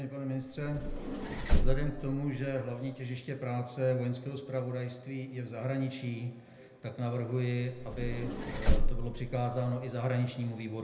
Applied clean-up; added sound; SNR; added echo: none; Vehicle; -4 dB; reverberation time 0.8 s.